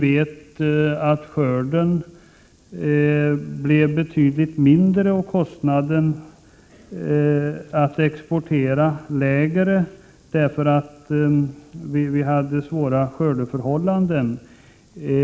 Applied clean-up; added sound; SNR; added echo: none; none; none; none.